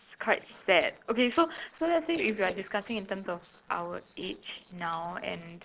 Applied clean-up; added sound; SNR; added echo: neural separator model SepFormer DNS4.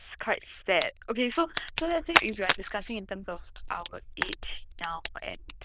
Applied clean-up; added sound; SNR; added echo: neural diffusion model UNIVERSE++.